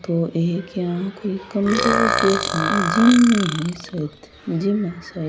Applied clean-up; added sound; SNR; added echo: none; Burping, eructation; 3 dB; none.